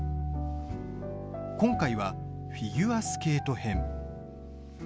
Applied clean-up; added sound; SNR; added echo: none; none; none; none.